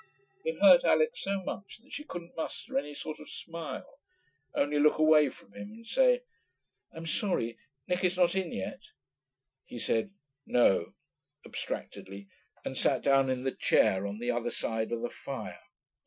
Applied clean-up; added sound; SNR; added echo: classical method Wiener filter.